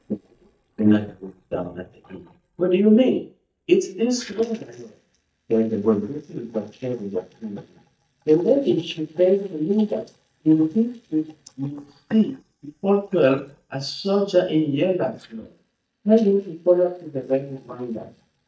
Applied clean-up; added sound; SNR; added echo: neural mask model DeepFilterNet 3.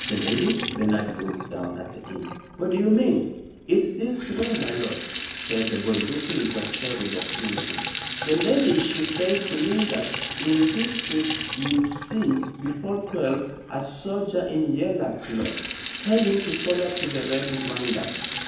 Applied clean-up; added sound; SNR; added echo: none; Sink (filling or washing) / Water tap, faucet; -1 dB; reverberation time 0.9 s.